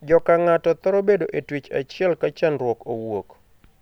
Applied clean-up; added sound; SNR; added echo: none; none; none; none.